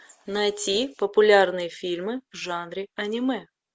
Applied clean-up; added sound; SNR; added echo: none; none; none; none.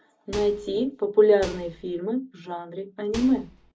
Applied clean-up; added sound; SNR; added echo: none; Microwave oven; 15 dB; reverberation time 0.4 s.